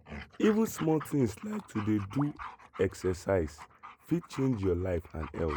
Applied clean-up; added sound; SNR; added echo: neural mask model Resemble Enhance denoiser.